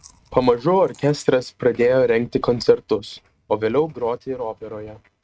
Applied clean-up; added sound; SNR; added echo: neural mask model RNNoise.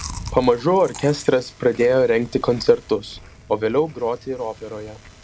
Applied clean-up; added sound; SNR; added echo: none; Chewing, mastication; 18 dB; none.